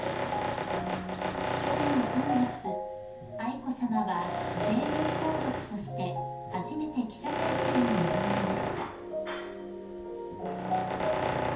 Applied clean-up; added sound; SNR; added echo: none; Tools; 1 dB; reverberation time 0.5 s.